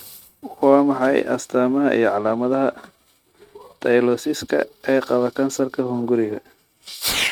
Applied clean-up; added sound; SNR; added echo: neural mask model RNNoise.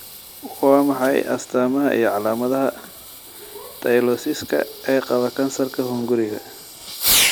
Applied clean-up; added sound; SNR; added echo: none; Fireworks; 7 dB; none.